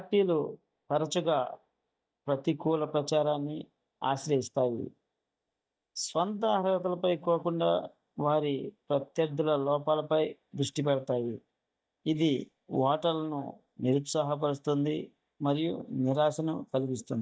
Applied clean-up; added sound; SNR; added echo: neural mask model DeepFilterNet 3.